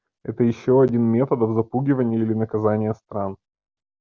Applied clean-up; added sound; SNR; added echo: none; none; none; none.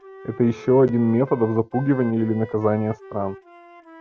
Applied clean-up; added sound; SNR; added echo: none; Wind instrument, woodwind instrument; 20 dB; none.